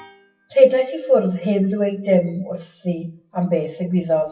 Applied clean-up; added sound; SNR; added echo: classical method WPE with log-MMSE.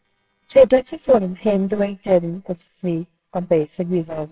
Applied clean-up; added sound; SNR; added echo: neural separator model SepFormer WHAMR!.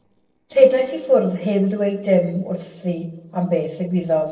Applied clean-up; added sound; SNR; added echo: neural separator model SepFormer DNS4.